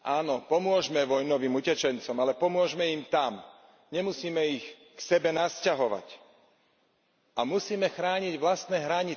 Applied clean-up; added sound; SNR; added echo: none; none; none; none.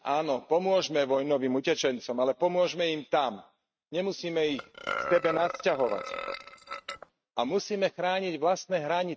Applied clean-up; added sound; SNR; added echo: neural mask model RNNoise.